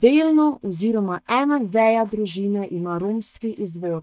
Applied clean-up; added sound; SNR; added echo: neural mask model DeepFilterNet 3.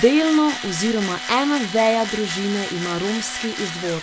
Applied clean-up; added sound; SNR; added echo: none; Tools; 9 dB; none.